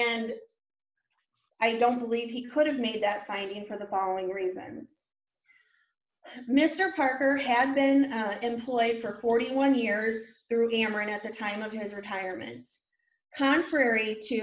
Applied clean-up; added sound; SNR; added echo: none; none; none; none.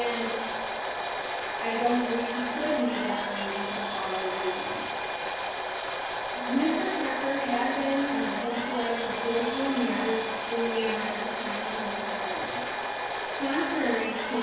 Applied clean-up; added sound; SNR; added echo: none; Domestic sounds, home sounds; 1 dB; reverberation time 1.0 s.